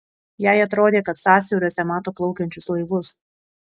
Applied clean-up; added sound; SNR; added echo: none; none; none; none.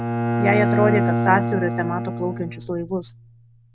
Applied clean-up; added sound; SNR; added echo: none; Bowed string instrument; -1 dB; none.